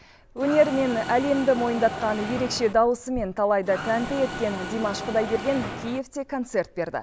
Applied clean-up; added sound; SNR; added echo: none; Mechanisms; 9 dB; none.